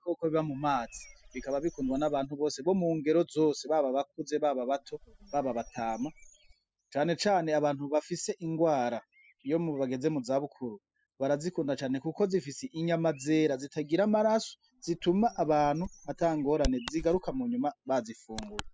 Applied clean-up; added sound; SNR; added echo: classical method spectral subtraction.